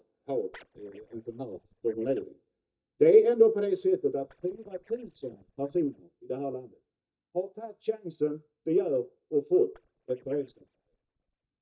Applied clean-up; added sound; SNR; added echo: neural mask model DeepFilterNet 3.